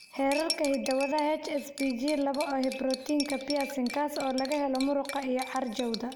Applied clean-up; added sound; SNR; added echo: none; Cutlery, silverware; 11 dB; none.